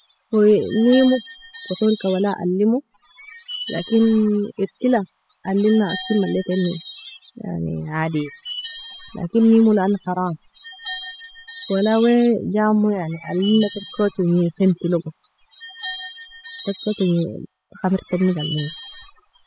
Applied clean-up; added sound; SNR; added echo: classical method spectral subtraction.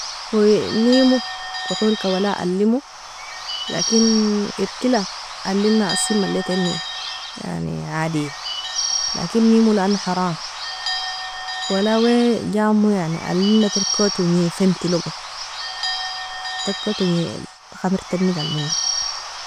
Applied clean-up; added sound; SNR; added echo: none; Bird / Bell; 7 dB; none.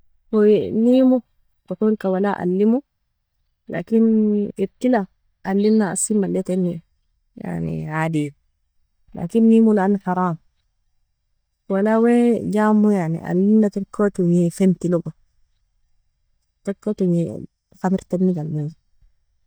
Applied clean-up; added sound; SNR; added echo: neural mask model DeepFilterNet 3.